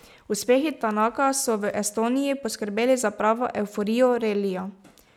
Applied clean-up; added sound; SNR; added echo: none; none; none; none.